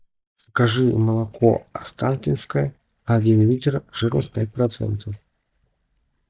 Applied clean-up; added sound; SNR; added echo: neural mask model DeepFilterNet 3.